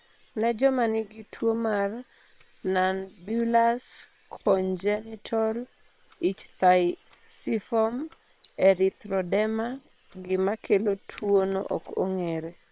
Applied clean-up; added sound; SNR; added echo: neural separator model SepFormer WHAM!.